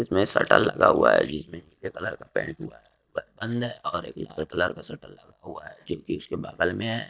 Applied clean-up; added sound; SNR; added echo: neural mask model DeepFilterNet 3.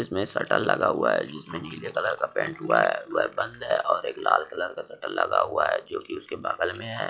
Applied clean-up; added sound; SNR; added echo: classical method log-MMSE.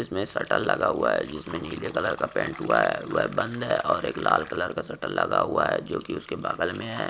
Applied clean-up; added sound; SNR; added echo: none; Fill (with liquid); 20 dB; none.